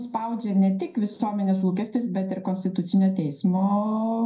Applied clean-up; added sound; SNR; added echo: none; none; none; reverberation time 0.2 s.